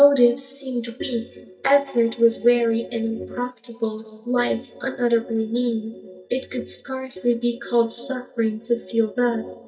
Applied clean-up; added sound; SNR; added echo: neural mask model DeepFilterNet 3.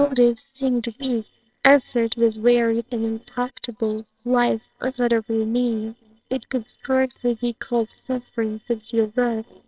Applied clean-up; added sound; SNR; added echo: neural separator model SepFormer WHAMR!.